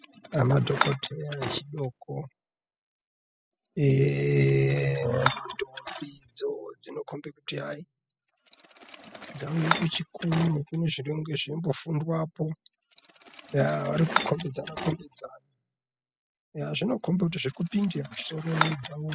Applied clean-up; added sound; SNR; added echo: classical method spectral subtraction.